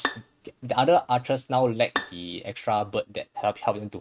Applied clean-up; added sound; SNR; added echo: neural mask model RNNoise.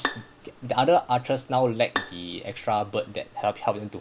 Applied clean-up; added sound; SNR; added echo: none; Bowed string instrument; 12 dB; none.